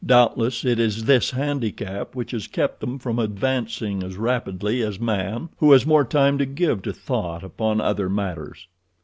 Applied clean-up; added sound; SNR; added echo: none; none; none; none.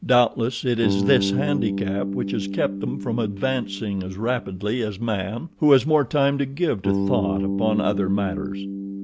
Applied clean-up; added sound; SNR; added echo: none; Bass guitar; 5 dB; none.